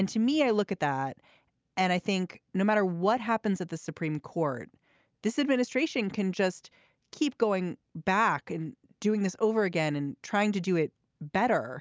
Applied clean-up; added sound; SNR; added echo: none; none; none; none.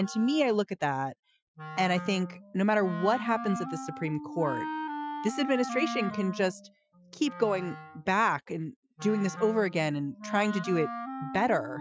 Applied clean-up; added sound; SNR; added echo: classical method Wiener filter.